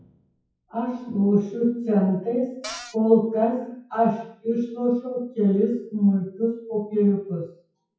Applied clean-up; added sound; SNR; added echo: classical method WPE with log-MMSE.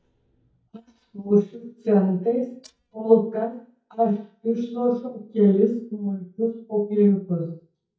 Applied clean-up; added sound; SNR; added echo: neural mask model DeepFilterNet 3.